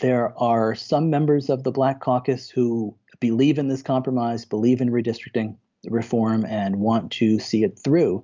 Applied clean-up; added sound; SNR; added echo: none; none; none; none.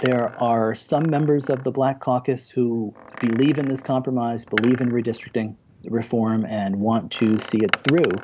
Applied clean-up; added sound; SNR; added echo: none; Door; 13 dB; none.